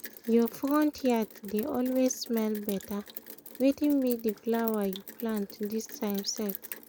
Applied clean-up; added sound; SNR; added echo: none; Rain; 15 dB; none.